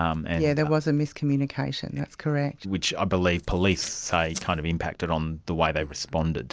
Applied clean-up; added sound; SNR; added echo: neural separator model SepFormer DNS4.